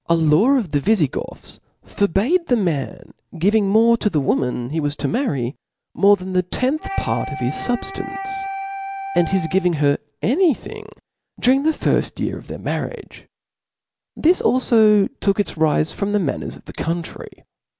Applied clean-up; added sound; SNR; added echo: none; Wind instrument, woodwind instrument; 9 dB; none.